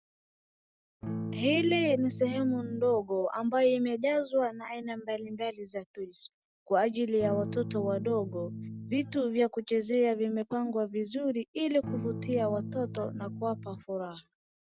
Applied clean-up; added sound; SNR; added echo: none; Electric guitar / Strum; 7 dB; none.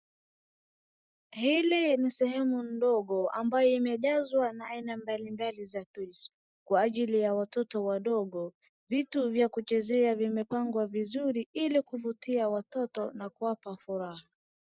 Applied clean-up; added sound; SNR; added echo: neural mask model Resemble Enhance denoiser.